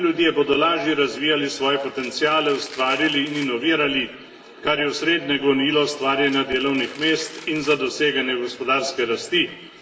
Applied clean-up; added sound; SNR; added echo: none; Domestic sounds, home sounds; 20 dB; reverberation time 1.0 s.